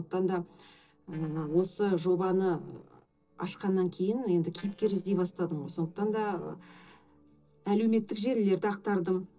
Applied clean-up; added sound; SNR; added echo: neural separator model SepFormer DNS4.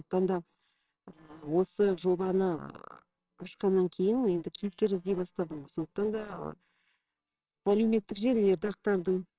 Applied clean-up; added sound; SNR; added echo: neural separator model SepFormer WHAMR!.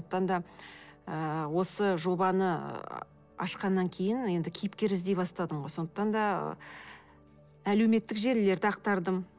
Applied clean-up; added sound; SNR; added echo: none; none; none; none.